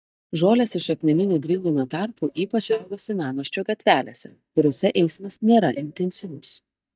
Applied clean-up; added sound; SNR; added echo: neural mask model DeepFilterNet 3.